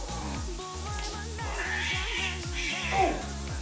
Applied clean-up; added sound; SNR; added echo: none; Bathtub (filling or washing) / Cat; -2 dB; none.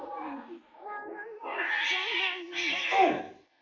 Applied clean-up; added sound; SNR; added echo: neural mask model Resemble Enhance denoiser.